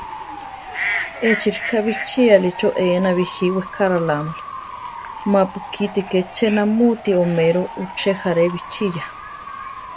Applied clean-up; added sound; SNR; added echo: none; Bird / Fowl; 10 dB; none.